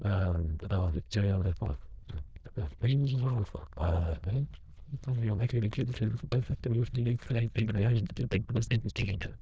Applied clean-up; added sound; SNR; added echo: neural diffusion model UNIVERSE++.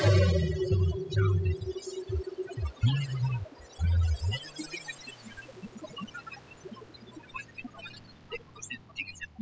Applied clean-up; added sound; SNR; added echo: classical method spectral subtraction.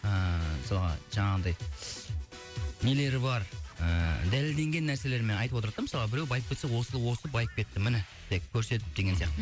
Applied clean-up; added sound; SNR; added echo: none; none; none; none.